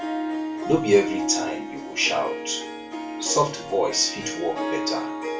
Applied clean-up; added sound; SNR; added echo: none; Harp; 4 dB; reverberation time 0.3 s.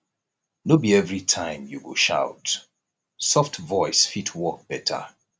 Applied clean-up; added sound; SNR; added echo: none; none; none; none.